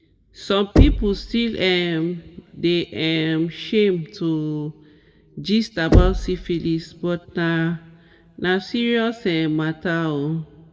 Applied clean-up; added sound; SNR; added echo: none; Knock; 0 dB; reverberation time 0.8 s.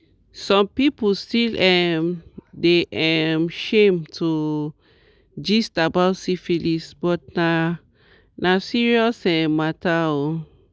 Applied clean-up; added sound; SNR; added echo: none; none; none; none.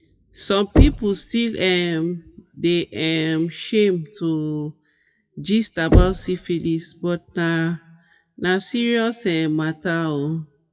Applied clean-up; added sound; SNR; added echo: classical method WPE with log-MMSE.